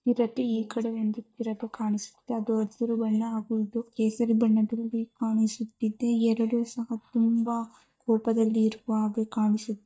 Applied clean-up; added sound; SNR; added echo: neural mask model DeepFilterNet 3.